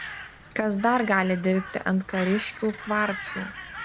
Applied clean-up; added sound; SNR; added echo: none; Crow; 13 dB; none.